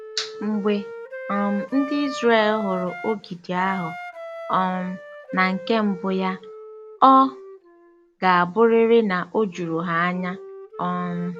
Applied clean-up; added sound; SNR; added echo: none; Wind instrument, woodwind instrument; 14 dB; none.